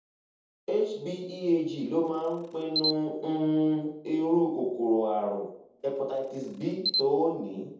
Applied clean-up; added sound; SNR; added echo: none; Camera; 7 dB; reverberation time 0.7 s.